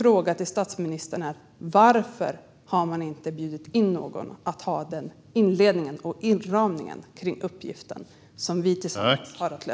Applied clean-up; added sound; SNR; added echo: none; none; none; none.